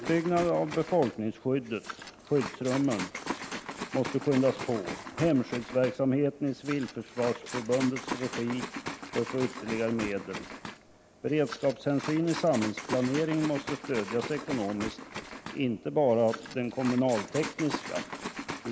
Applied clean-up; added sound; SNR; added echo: none; Liquid; 10 dB; none.